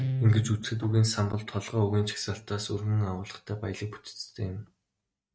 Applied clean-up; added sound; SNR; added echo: neural mask model RNNoise.